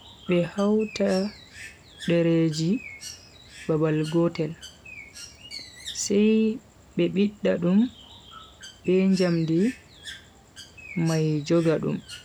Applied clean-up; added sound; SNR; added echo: none; Bird; 19 dB; none.